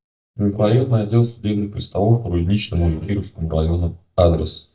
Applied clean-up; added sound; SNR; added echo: neural mask model DeepFilterNet 3.